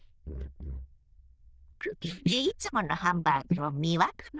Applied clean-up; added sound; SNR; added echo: neural diffusion model UNIVERSE++.